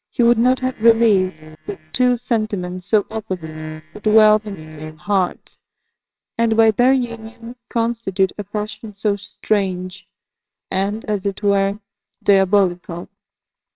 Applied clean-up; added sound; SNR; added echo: neural separator model SepFormer WHAMR!.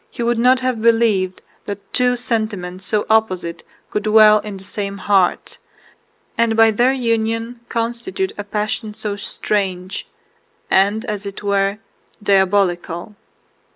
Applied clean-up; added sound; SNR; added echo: none; none; none; none.